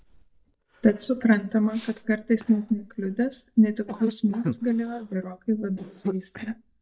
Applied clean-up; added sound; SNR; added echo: neural mask model DeepFilterNet 3.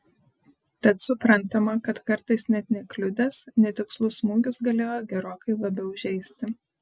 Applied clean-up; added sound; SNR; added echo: none; none; none; none.